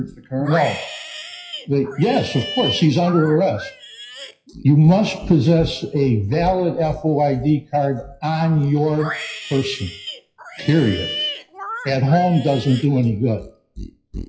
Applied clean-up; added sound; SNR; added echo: classical method WPE with log-MMSE.